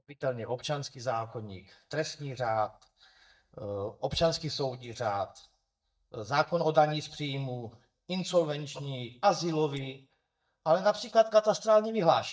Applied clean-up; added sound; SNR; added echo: neural mask model DeepFilterNet 3.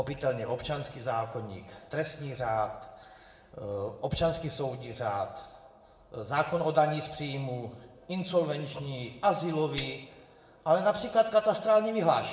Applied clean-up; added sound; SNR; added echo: none; Tambourine; 0 dB; reverberation time 0.7 s.